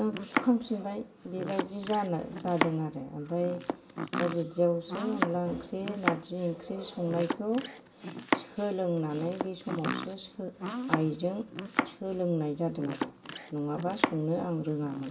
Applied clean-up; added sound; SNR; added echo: none; Domestic sounds, home sounds; 4 dB; reverberation time 0.2 s.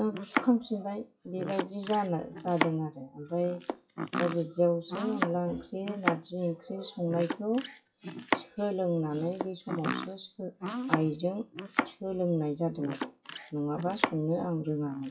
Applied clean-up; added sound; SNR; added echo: classical method WPE with log-MMSE.